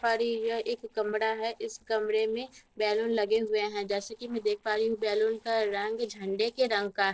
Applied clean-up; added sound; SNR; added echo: neural separator model SepFormer DNS4.